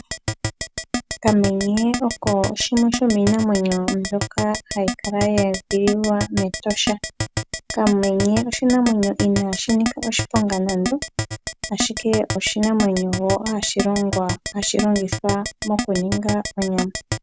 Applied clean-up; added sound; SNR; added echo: none; Keyboard (musical); 7 dB; none.